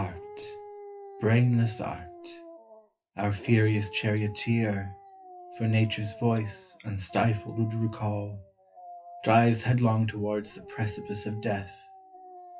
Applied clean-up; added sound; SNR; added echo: classical method WPE with log-MMSE.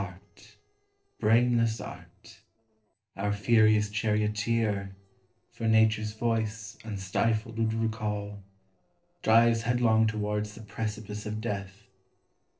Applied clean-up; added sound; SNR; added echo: neural separator model SepFormer DNS4.